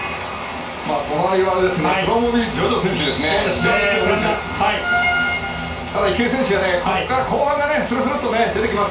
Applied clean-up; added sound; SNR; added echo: none; none; none; reverberation time 0.2 s.